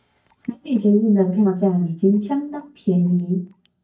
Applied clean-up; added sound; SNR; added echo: neural mask model DeepFilterNet 3.